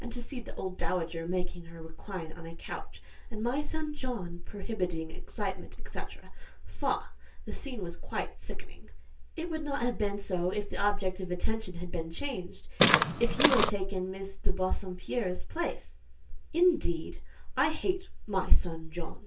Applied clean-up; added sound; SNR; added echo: none; Walk, footsteps; -4 dB; reverberation time 0.2 s.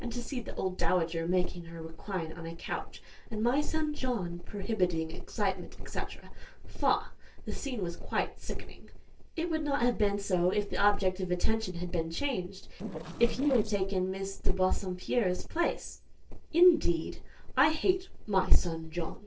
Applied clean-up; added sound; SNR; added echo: neural separator model SepFormer DNS4.